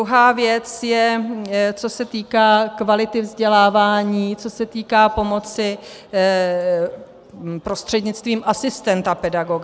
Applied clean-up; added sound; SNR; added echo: none; none; none; none.